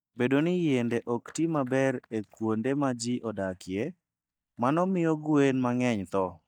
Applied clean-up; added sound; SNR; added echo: neural mask model DeepFilterNet 3.